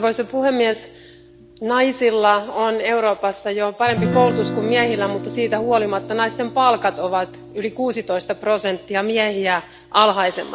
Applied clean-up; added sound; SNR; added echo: none; Guitar; 11 dB; none.